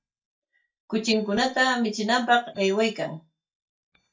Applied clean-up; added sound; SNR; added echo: neural mask model DeepFilterNet 3.